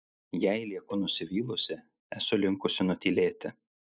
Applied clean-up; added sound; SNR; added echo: neural mask model DeepFilterNet 3.